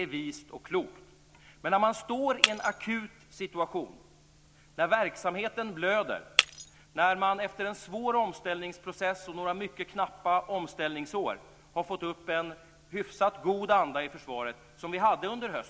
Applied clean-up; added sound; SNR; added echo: none; Shatter; 5 dB; none.